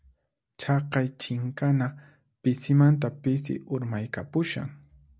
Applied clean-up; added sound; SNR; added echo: none; none; none; none.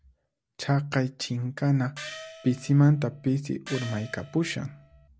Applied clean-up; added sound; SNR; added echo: none; Gong; 17 dB; none.